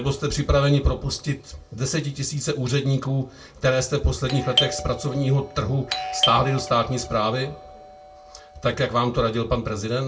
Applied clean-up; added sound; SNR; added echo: none; Doorbell; 10 dB; reverberation time 0.2 s.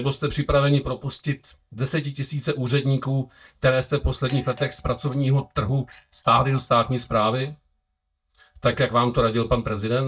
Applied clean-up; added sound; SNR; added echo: neural mask model DeepFilterNet 3.